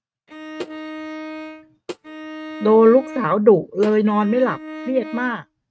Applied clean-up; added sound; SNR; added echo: neural mask model RNNoise.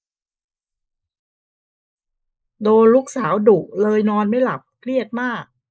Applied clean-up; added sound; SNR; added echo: neural mask model Resemble Enhance denoiser.